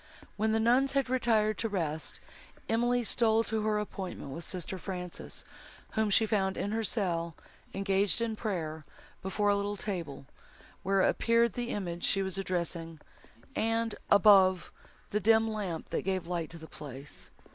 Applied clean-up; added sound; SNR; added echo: none; none; none; none.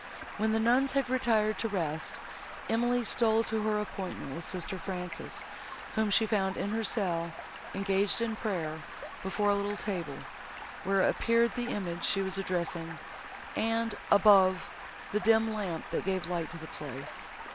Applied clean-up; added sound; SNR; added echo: none; Stream; 12 dB; none.